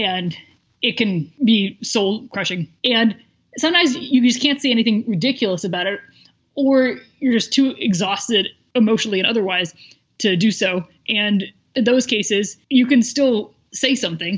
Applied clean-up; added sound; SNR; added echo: none; none; none; none.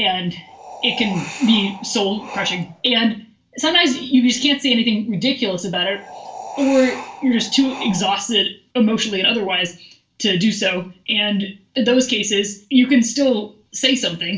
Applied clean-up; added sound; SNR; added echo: none; Wind; 15 dB; reverberation time 0.3 s.